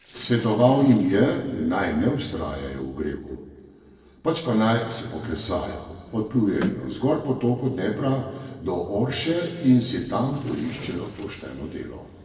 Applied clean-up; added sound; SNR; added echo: neural separator model SepFormer DNS4.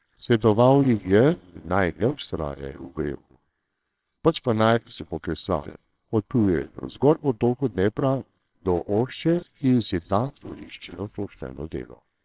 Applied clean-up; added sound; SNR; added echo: neural separator model SepFormer WHAMR!.